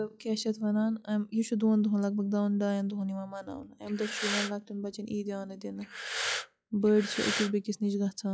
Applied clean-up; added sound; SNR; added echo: classical method log-MMSE.